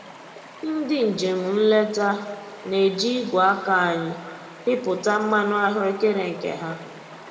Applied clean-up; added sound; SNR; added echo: none; Stream; 19 dB; reverberation time 1.9 s.